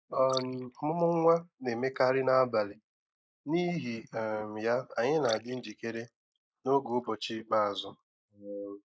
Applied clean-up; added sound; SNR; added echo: neural mask model Resemble Enhance denoiser.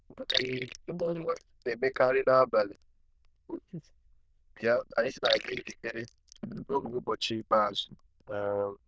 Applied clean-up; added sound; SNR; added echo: neural diffusion model UNIVERSE++.